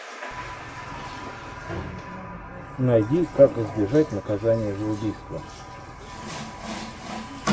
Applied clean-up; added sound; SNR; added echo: none; Water tap, faucet; 10 dB; none.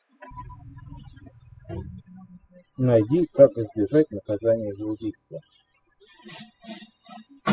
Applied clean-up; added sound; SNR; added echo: classical method spectral subtraction.